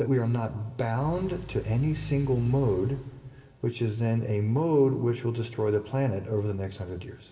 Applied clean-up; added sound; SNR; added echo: none; Engine / Car; 15 dB; reverberation time 0.8 s.